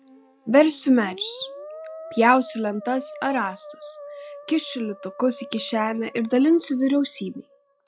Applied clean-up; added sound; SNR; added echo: classical method log-MMSE.